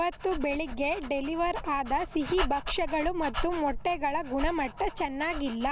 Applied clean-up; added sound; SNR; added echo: none; Dog; 6 dB; none.